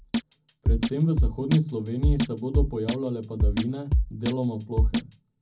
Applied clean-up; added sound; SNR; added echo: none; Drum kit; -3 dB; reverberation time 0.4 s.